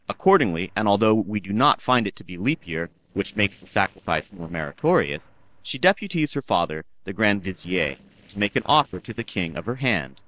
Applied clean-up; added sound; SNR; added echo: neural separator model SepFormer DNS4.